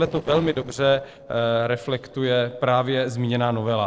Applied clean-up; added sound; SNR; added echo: neural separator model SepFormer DNS4.